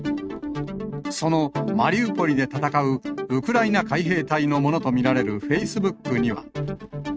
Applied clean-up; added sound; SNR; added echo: neural mask model RNNoise.